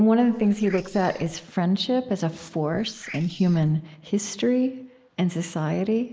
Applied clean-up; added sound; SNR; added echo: neural mask model Resemble Enhance denoiser.